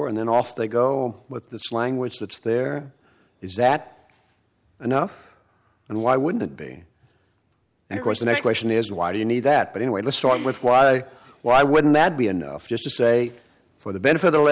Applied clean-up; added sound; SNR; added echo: none; none; none; none.